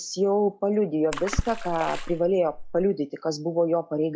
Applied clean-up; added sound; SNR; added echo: classical method log-MMSE.